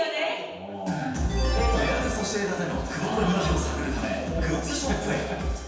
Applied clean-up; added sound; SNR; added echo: none; none; none; reverberation time 1.2 s.